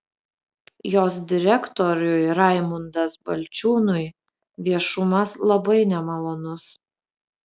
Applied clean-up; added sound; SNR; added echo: none; none; none; none.